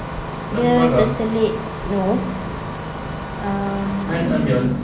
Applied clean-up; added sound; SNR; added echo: none; Engine starting; 6 dB; none.